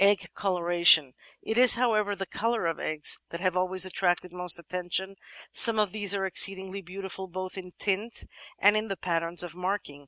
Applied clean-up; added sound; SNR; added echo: none; none; none; none.